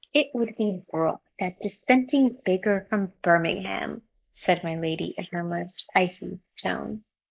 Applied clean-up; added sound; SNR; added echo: neural mask model Resemble Enhance denoiser.